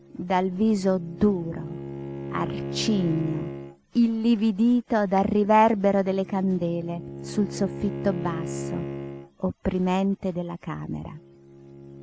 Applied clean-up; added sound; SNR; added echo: none; Bowed string instrument; 11 dB; none.